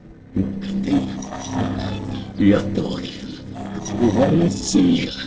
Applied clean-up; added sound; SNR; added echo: neural separator model SepFormer DNS4.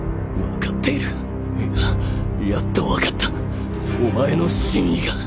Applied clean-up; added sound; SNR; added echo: none; none; none; none.